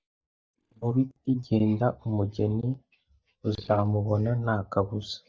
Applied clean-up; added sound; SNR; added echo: neural mask model DeepFilterNet 3.